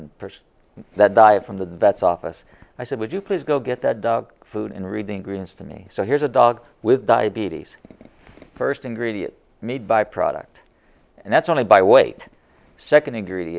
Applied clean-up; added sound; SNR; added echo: none; none; none; none.